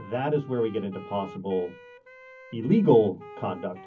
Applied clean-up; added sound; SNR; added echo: none; Wind instrument, woodwind instrument; 20 dB; reverberation time 0.3 s.